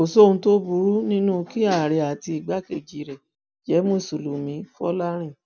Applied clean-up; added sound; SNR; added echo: none; none; none; none.